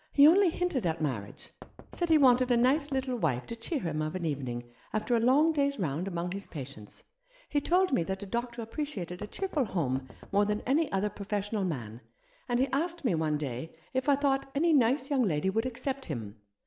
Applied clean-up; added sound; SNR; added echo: none; Knock; 18 dB; none.